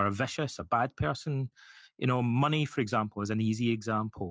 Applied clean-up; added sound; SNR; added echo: none; none; none; none.